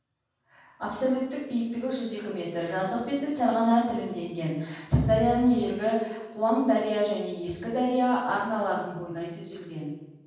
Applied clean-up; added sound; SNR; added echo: none; none; none; reverberation time 1.2 s.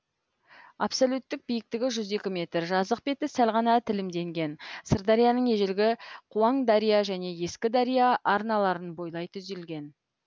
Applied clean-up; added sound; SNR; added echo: none; none; none; none.